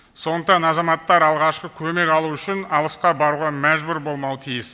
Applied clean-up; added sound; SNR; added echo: none; none; none; none.